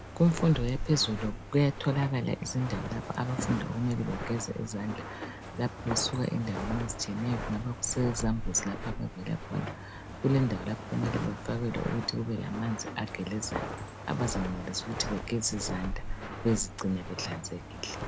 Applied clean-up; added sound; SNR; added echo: none; Walk, footsteps; 7 dB; none.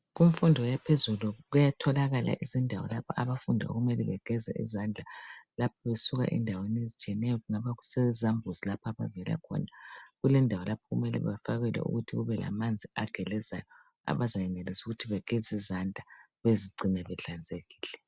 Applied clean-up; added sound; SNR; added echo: none; none; none; none.